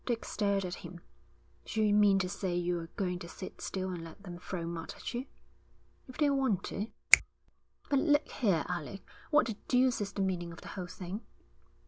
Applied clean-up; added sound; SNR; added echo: none; Finger snapping; 3 dB; none.